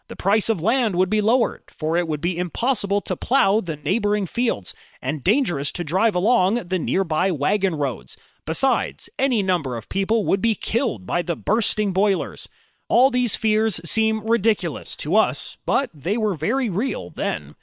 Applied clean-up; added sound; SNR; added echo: neural separator model SepFormer WHAM!.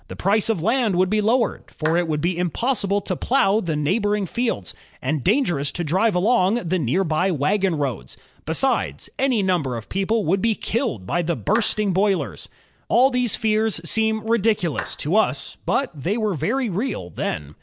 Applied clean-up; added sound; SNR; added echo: none; Clapping; 16 dB; none.